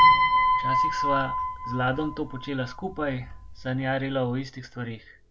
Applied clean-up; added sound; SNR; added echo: none; Piano; -4 dB; none.